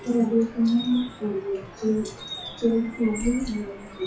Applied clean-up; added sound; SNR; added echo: classical method WPE with log-MMSE.